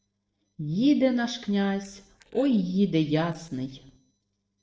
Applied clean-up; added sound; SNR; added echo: neural separator model SepFormer DNS4.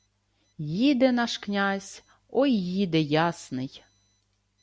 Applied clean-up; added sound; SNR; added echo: none; none; none; none.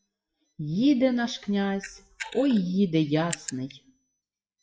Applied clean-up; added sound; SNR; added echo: classical method WPE with log-MMSE.